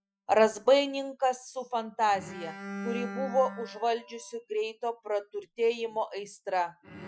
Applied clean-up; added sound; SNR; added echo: classical method Wiener filter.